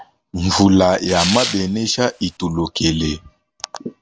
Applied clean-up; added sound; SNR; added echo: none; Tearing; 8 dB; none.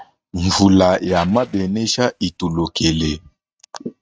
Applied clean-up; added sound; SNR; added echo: neural mask model RNNoise.